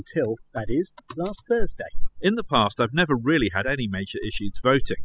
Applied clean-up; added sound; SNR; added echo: classical method spectral subtraction.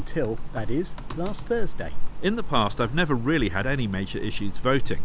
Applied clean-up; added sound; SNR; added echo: none; Computer keyboard; -2 dB; none.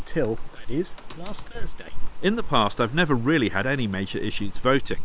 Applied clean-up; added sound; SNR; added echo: neural separator model SepFormer WHAM!.